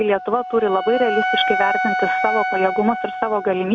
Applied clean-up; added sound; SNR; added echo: none; Wind instrument, woodwind instrument; 3 dB; none.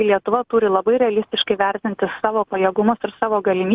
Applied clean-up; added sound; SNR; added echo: none; none; none; none.